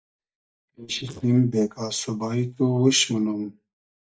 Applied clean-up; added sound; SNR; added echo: neural mask model DeepFilterNet 3.